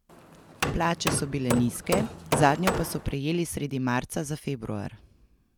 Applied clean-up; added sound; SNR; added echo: none; Hammer; 2 dB; none.